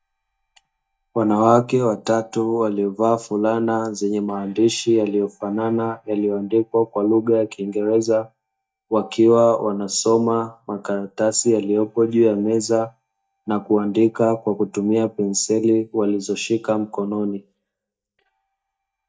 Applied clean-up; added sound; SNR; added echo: neural mask model DeepFilterNet 3.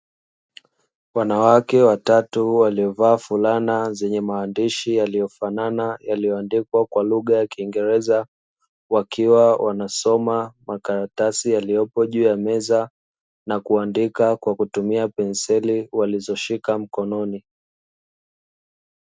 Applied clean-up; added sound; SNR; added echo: none; none; none; none.